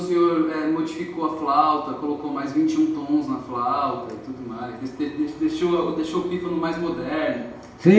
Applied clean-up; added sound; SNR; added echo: none; none; none; reverberation time 0.8 s.